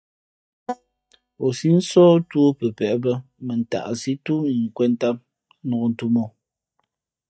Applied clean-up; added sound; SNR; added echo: neural mask model DeepFilterNet 3.